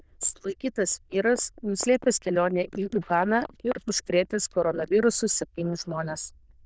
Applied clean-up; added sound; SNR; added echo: neural diffusion model UNIVERSE++.